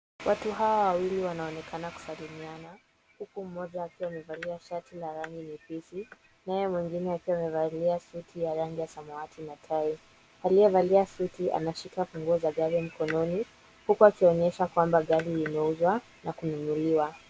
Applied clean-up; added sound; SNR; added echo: none; none; none; none.